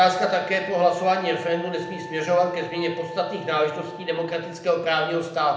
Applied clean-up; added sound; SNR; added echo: none; Wind instrument, woodwind instrument; 16 dB; reverberation time 0.7 s.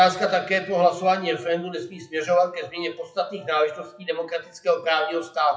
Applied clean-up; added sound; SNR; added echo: classical method WPE with log-MMSE.